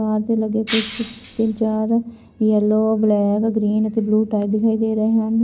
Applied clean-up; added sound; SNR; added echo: none; Shatter; 6 dB; none.